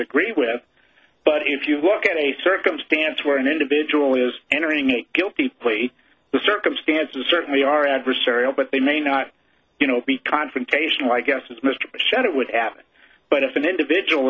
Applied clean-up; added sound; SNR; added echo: none; none; none; none.